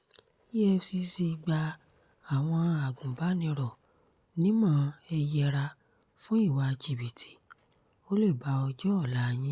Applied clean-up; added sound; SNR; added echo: none; none; none; none.